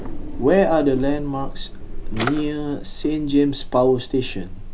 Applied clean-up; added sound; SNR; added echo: none; Drawer open or close; 6 dB; none.